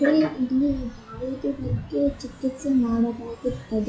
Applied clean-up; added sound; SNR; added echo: classical method WPE with log-MMSE.